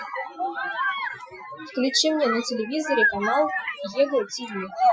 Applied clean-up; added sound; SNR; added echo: classical method Wiener filter.